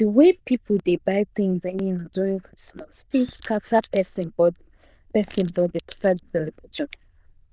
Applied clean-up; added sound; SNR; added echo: neural diffusion model UNIVERSE++.